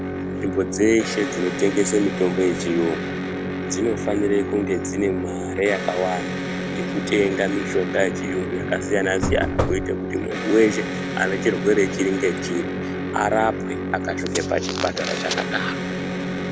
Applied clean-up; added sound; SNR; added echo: none; Knock / Wood + Electric guitar; 3 dB; none.